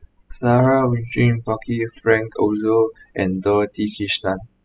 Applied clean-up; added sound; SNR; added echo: classical method spectral subtraction.